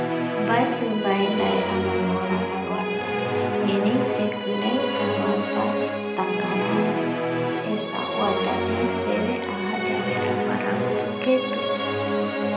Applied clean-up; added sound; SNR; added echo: none; Musical instrument; -2 dB; reverberation time 0.8 s.